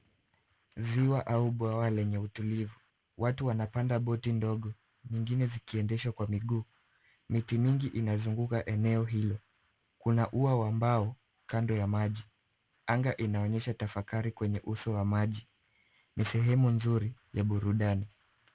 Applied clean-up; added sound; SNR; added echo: none; none; none; none.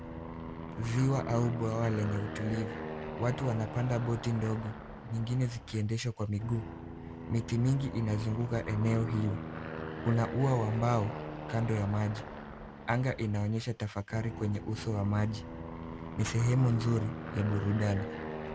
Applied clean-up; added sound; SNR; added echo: none; Aircraft; 9 dB; none.